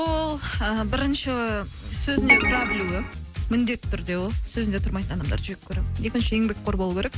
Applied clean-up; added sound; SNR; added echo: none; Organ; -3 dB; none.